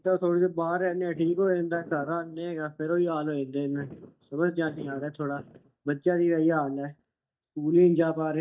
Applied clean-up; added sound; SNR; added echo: neural mask model DeepFilterNet 3.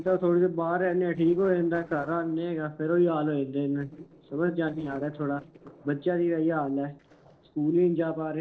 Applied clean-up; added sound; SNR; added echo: neural separator model SepFormer DNS4.